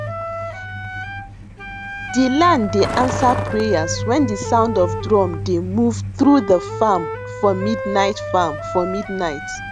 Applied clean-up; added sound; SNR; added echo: none; Wind instrument, woodwind instrument + Truck; 6 dB; none.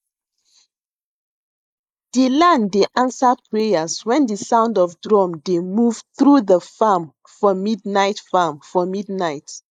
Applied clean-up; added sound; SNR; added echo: neural mask model Resemble Enhance denoiser.